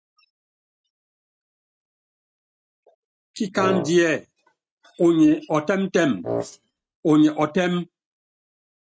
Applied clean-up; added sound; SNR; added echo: neural mask model RNNoise.